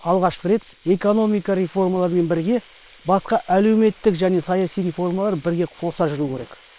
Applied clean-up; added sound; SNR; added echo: neural separator model SepFormer WHAM!.